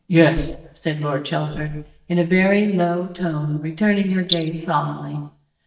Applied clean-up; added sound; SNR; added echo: neural mask model DeepFilterNet 3.